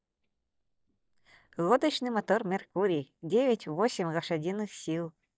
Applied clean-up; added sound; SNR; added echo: neural mask model DeepFilterNet 3.